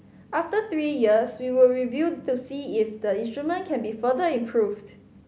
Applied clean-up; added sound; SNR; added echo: none; none; none; none.